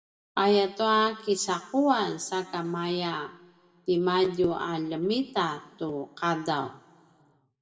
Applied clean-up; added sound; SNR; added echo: none; none; none; reverberation time 1.6 s.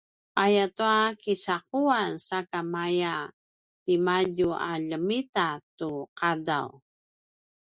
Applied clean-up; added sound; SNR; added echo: none; none; none; none.